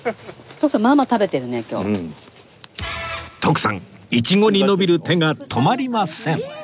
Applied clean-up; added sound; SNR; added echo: none; none; none; none.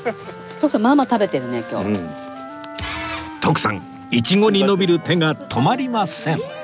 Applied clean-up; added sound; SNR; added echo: none; Wind instrument, woodwind instrument + Wind instrument, woodwind instrument; 16 dB; none.